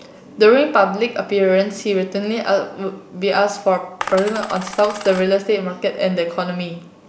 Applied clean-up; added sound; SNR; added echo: none; Coin (dropping); 12 dB; none.